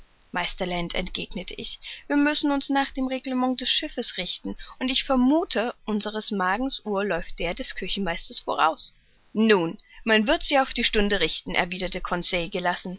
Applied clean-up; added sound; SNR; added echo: none; none; none; none.